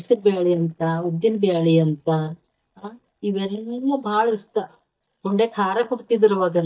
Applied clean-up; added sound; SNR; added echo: neural mask model DeepFilterNet 3.